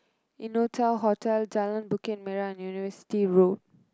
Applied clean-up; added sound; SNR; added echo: none; none; none; none.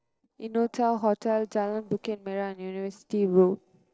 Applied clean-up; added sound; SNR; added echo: neural separator model SepFormer DNS4.